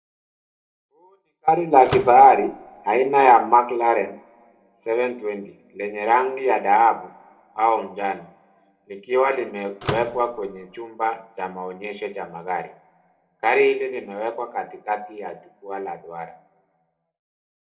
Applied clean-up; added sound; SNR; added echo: none; Slam / Microwave oven; 11 dB; reverberation time 0.7 s.